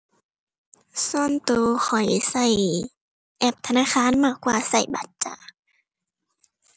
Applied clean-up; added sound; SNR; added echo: none; none; none; none.